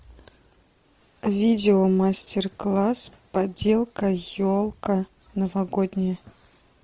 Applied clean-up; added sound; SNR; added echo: none; none; none; none.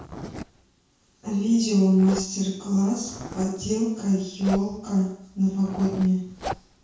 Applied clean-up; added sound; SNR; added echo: none; Zipper (clothing); 15 dB; reverberation time 0.6 s.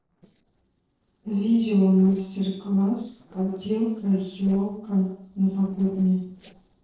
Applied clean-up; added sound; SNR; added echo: neural separator model SepFormer DNS4.